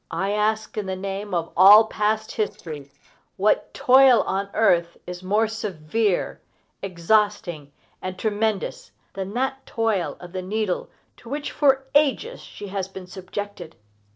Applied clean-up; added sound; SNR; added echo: neural separator model SepFormer DNS4.